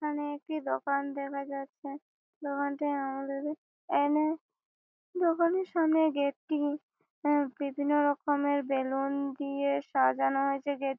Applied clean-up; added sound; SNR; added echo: none; none; none; none.